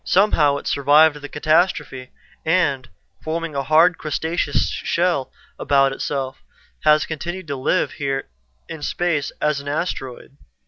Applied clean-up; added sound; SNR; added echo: none; none; none; none.